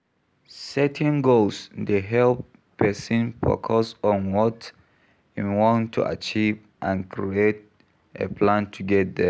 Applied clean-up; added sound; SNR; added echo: none; none; none; none.